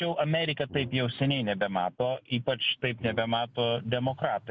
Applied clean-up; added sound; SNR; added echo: none; Brass instrument; 20 dB; none.